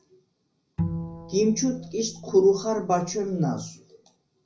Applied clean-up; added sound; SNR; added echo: none; Bowed string instrument; 9 dB; reverberation time 0.4 s.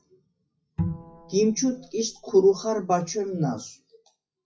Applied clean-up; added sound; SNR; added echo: classical method WPE with log-MMSE.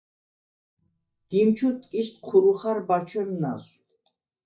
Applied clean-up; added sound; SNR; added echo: neural mask model DeepFilterNet 3.